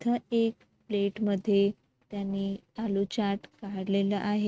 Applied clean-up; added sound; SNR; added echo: neural mask model RNNoise.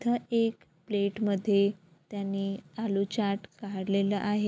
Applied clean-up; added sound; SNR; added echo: none; none; none; none.